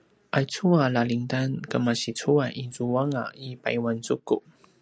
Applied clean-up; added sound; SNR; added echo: none; none; none; none.